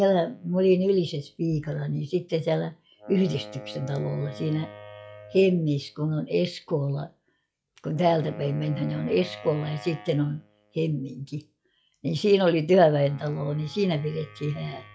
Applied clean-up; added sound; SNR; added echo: classical method log-MMSE.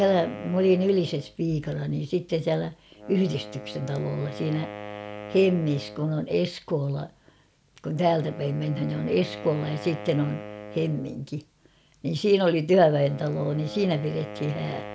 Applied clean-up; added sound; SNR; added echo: none; Wind instrument, woodwind instrument; 15 dB; none.